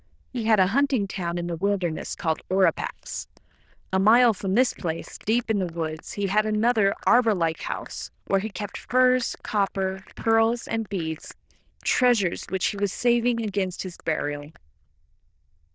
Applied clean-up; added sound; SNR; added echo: neural diffusion model UNIVERSE++.